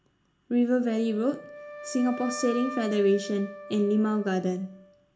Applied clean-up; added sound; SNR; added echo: none; Wind instrument, woodwind instrument; 14 dB; reverberation time 0.4 s.